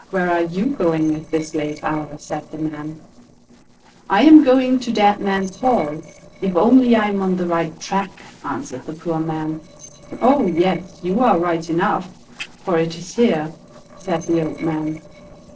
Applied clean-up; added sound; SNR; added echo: neural separator model SepFormer DNS4.